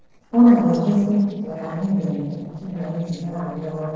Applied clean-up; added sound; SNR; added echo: neural separator model SepFormer DNS4.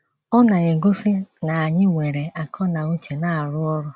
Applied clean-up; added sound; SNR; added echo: none; none; none; none.